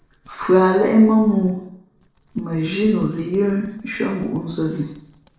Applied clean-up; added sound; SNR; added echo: neural separator model SepFormer DNS4.